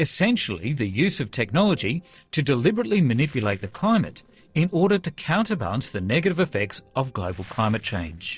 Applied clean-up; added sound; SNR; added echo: neural separator model SepFormer DNS4.